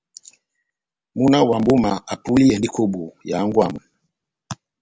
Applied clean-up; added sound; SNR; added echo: none; none; none; none.